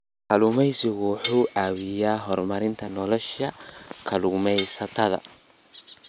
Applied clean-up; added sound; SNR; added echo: none; Cutlery, silverware; 8 dB; none.